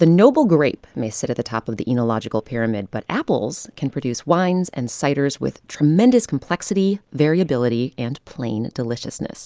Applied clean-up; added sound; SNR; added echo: none; none; none; none.